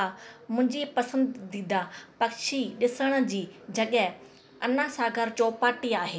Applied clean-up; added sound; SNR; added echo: none; none; none; none.